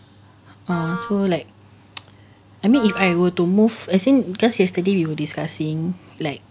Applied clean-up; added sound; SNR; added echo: none; Wind instrument, woodwind instrument; 13 dB; none.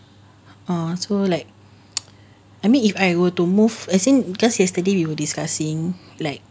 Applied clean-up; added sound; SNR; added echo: none; none; none; none.